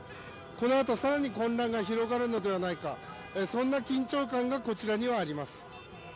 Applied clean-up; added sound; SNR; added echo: none; none; none; none.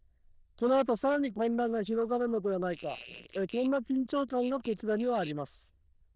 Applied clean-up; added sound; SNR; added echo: neural diffusion model UNIVERSE++.